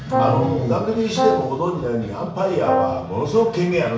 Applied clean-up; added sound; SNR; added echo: none; Brass instrument; 3 dB; reverberation time 0.6 s.